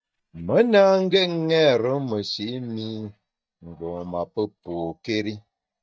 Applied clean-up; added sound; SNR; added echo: neural mask model DeepFilterNet 3.